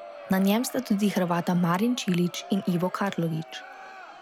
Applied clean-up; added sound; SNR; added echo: none; Crowd; 17 dB; none.